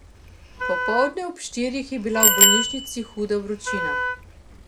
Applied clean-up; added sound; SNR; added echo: none; Wind instrument, woodwind instrument + Bicycle bell; -3 dB; none.